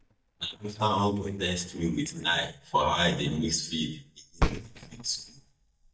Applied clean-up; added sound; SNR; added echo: neural mask model DeepFilterNet 3.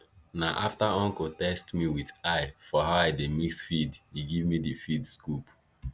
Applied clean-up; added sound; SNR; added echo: none; none; none; none.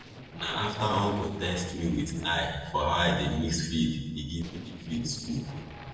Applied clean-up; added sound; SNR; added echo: neural separator model SepFormer DNS4.